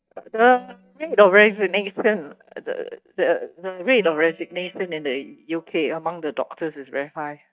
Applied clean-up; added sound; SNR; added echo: neural mask model DeepFilterNet 3.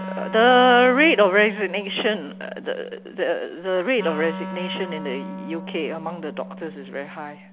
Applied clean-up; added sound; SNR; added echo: none; Wind instrument, woodwind instrument; 13 dB; none.